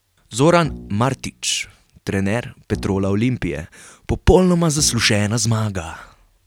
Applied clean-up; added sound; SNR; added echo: none; Bowed string instrument; 19 dB; none.